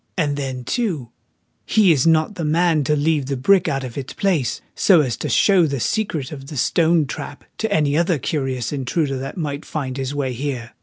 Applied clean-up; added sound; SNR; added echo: none; none; none; none.